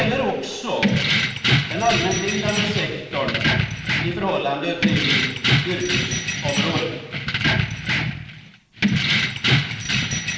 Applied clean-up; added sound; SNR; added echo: none; Keys jangling; -5 dB; reverberation time 1.1 s.